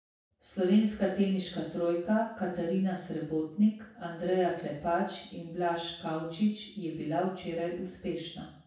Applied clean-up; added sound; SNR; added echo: none; none; none; reverberation time 0.6 s.